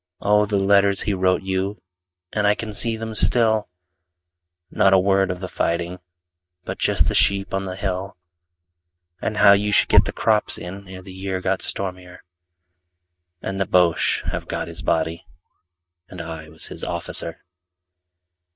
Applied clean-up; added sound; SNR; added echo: neural mask model DeepFilterNet 3.